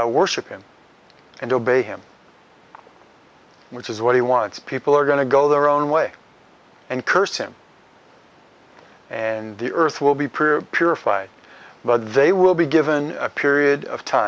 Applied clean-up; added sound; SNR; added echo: none; none; none; none.